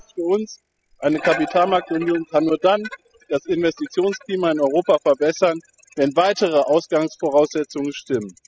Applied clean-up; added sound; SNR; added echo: classical method spectral subtraction.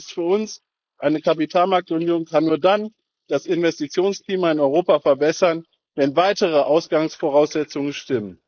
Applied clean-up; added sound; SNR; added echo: neural mask model Resemble Enhance denoiser.